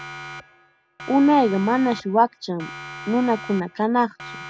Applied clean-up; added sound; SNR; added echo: none; Siren; 15 dB; none.